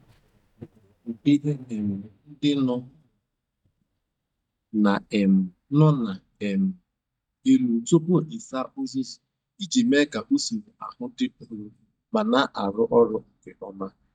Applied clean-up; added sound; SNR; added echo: neural mask model DeepFilterNet 3.